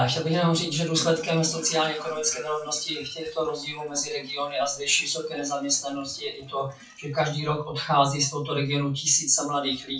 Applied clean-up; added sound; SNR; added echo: classical method WPE with log-MMSE.